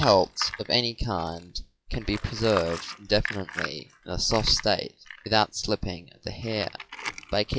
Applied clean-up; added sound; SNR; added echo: classical method log-MMSE.